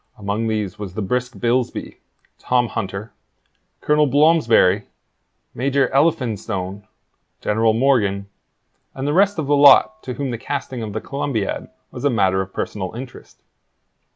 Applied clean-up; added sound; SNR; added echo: none; none; none; none.